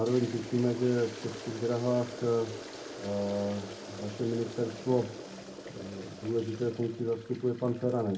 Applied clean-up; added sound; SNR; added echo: none; Toilet flush; 13 dB; reverberation time 0.3 s.